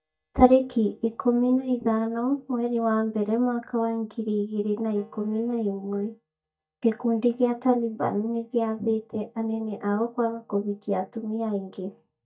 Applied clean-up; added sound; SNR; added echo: neural mask model DeepFilterNet 3.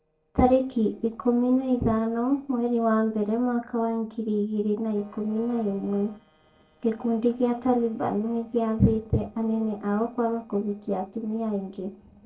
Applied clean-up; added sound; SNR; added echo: neural separator model SepFormer DNS4.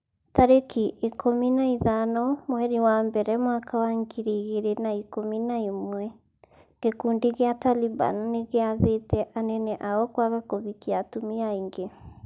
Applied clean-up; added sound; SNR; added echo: none; none; none; none.